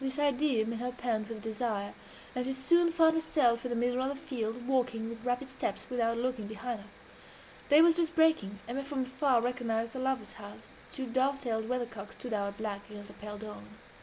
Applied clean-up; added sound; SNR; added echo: none; none; none; none.